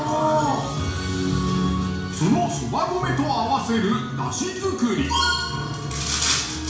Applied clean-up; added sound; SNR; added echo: none; Piano; 11 dB; reverberation time 0.7 s.